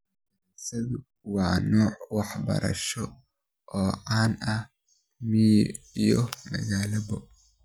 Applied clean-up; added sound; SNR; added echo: none; none; none; none.